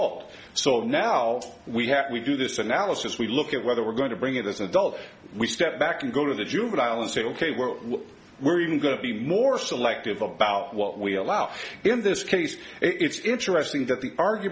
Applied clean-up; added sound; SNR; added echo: none; none; none; none.